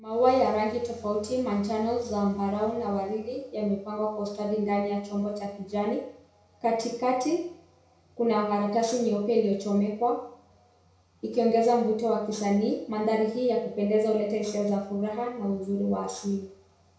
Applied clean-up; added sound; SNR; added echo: none; none; none; reverberation time 0.6 s.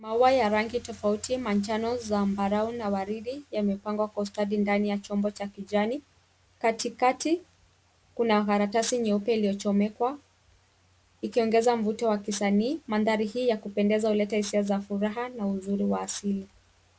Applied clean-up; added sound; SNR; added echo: none; none; none; none.